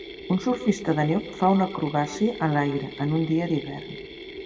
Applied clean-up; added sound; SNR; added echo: none; Mechanisms; 14 dB; reverberation time 0.8 s.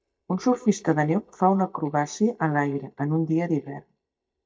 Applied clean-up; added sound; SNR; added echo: neural mask model DeepFilterNet 3.